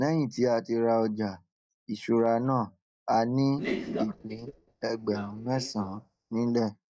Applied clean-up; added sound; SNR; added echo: neural mask model DeepFilterNet 3.